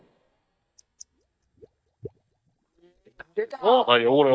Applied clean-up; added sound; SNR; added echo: neural mask model DeepFilterNet 3.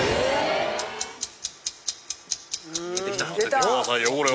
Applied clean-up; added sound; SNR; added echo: none; none; none; none.